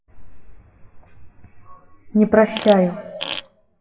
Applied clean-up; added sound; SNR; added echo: classical method WPE with log-MMSE.